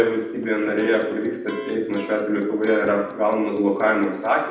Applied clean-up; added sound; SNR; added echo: none; Electric guitar; 17 dB; reverberation time 0.8 s.